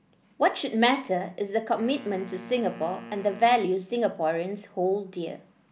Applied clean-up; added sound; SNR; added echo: none; Wind instrument, woodwind instrument; 18 dB; none.